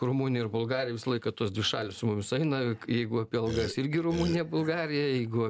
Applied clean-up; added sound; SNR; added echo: none; Burping, eructation; 8 dB; none.